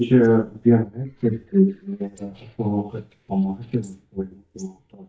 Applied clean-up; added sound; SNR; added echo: neural mask model DeepFilterNet 3.